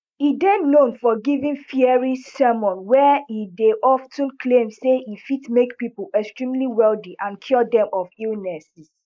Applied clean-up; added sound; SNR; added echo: neural mask model Resemble Enhance denoiser.